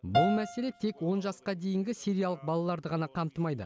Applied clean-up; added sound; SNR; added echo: none; Piano; 5 dB; none.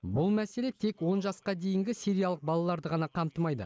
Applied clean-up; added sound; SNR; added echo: neural mask model Resemble Enhance denoiser.